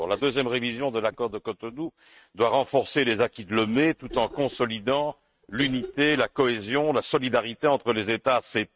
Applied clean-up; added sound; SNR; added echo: neural mask model RNNoise.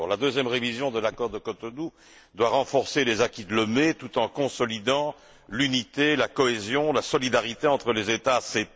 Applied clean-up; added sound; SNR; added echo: none; none; none; none.